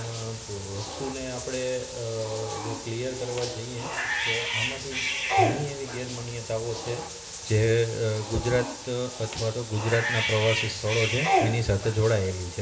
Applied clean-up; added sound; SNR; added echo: none; Bathtub (filling or washing) / Cat; 3 dB; reverberation time 0.6 s.